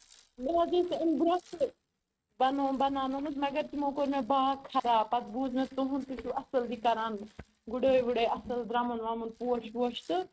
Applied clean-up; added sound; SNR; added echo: neural mask model RNNoise.